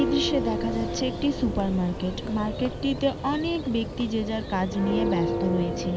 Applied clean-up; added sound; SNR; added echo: none; Church bell; 4 dB; none.